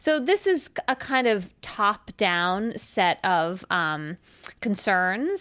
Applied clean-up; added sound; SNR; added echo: none; none; none; none.